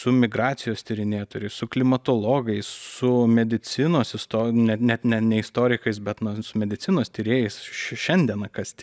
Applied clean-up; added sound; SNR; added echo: none; none; none; none.